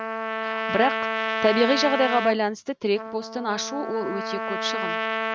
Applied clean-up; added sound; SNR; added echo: none; Trumpet; 3 dB; none.